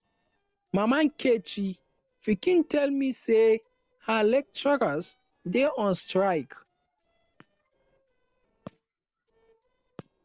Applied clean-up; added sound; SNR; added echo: neural separator model SepFormer DNS4.